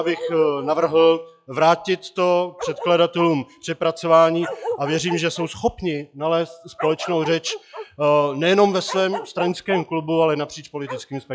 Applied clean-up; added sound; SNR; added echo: classical method log-MMSE.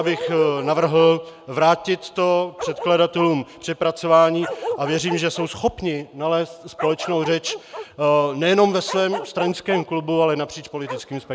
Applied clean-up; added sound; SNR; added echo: none; Bark; 12 dB; none.